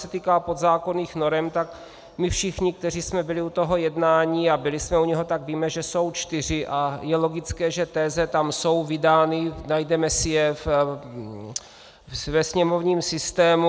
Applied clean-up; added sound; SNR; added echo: none; none; none; none.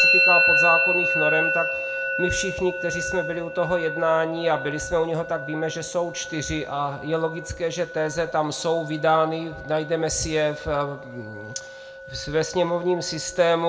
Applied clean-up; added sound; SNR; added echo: none; Musical instrument; 2 dB; reverberation time 0.3 s.